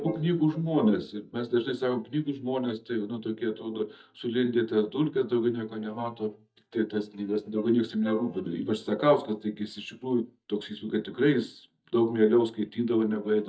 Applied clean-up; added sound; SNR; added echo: neural mask model DeepFilterNet 3.